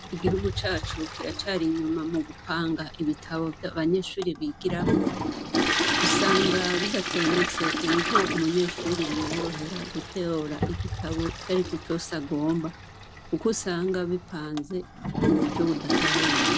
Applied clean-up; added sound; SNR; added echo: none; Toilet flush; 0 dB; none.